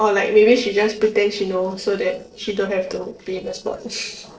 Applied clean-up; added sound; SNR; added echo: neural separator model SepFormer DNS4.